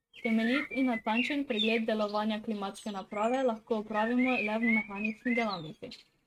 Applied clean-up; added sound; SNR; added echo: neural mask model RNNoise.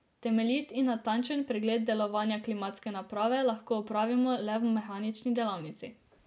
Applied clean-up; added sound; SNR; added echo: none; none; none; none.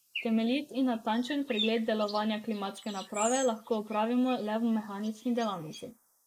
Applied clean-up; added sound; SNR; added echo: neural mask model Resemble Enhance denoiser.